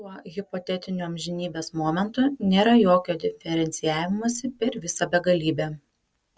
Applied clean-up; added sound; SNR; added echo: none; none; none; none.